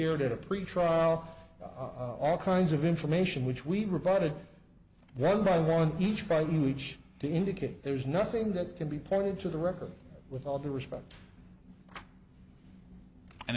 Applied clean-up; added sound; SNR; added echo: none; none; none; none.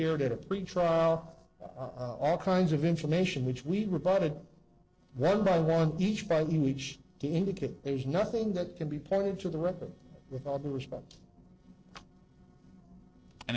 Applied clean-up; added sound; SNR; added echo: neural separator model SepFormer DNS4.